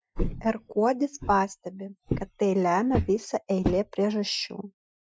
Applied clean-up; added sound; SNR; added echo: classical method Wiener filter.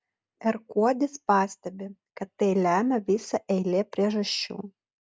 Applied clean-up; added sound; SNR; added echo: none; none; none; none.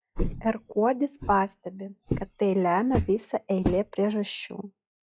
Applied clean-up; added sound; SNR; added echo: classical method log-MMSE.